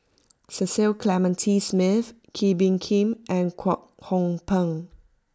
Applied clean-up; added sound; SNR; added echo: none; none; none; none.